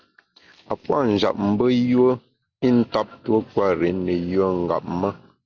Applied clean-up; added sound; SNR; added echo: none; none; none; none.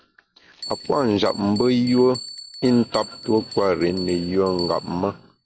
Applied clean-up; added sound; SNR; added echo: none; Bell; 16 dB; none.